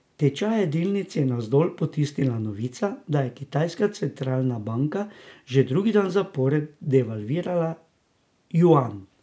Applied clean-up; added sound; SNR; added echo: none; none; none; none.